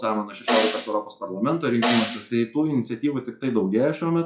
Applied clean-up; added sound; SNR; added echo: classical method log-MMSE.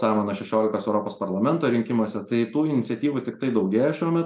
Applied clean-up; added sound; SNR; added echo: none; none; none; none.